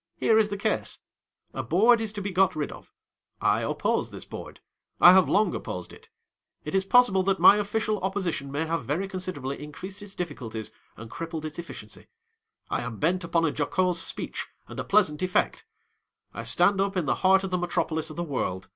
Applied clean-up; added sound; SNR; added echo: none; none; none; none.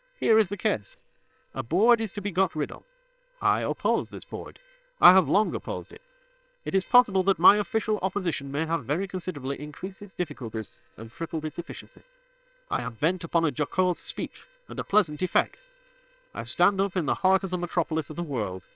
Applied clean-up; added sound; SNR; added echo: neural separator model SepFormer WHAM!.